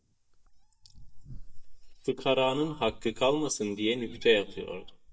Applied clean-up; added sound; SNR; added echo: neural mask model DeepFilterNet 3.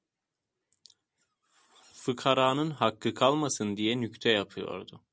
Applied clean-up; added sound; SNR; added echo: none; none; none; none.